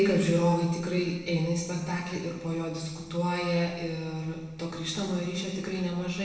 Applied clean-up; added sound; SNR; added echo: none; none; none; reverberation time 1.2 s.